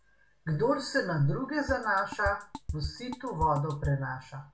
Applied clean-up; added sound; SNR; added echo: none; Drum kit; 9 dB; reverberation time 0.3 s.